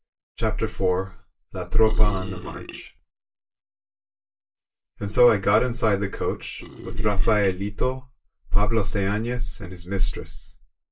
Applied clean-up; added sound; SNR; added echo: neural mask model DeepFilterNet 3.